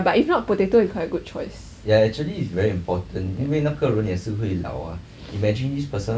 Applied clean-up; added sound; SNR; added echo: none; none; none; none.